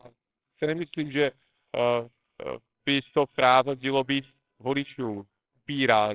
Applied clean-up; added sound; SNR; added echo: neural separator model SepFormer WHAMR!.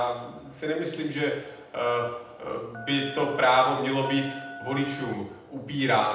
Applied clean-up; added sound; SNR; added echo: none; Telephone; 15 dB; reverberation time 0.8 s.